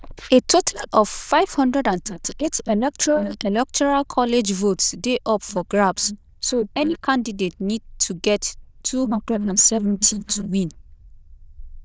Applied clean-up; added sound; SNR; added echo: neural diffusion model UNIVERSE++.